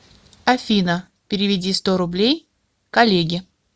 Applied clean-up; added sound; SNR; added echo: none; none; none; none.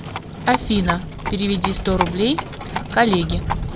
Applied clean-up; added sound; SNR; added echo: none; Livestock, farm animals, working animals; 4 dB; none.